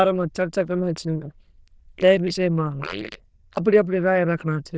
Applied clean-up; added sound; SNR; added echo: neural diffusion model UNIVERSE++.